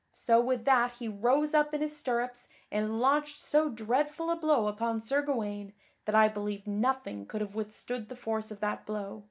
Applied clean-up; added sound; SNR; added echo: none; none; none; none.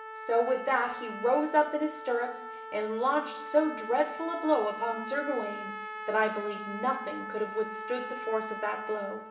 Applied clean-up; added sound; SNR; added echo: none; Trumpet; 9 dB; reverberation time 0.7 s.